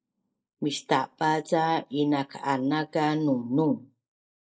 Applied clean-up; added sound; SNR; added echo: neural mask model Resemble Enhance denoiser.